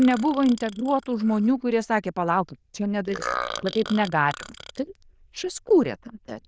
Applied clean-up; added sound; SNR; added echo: neural diffusion model UNIVERSE++.